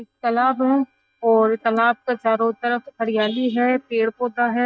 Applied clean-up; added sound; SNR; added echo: neural mask model DeepFilterNet 3.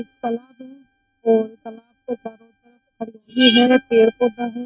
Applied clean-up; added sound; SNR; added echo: neural mask model RNNoise.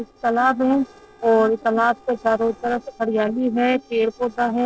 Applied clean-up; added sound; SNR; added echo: neural separator model SepFormer DNS4.